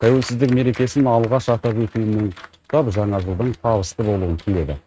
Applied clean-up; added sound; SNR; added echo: neural mask model RNNoise.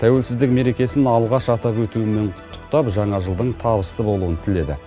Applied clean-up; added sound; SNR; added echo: none; none; none; none.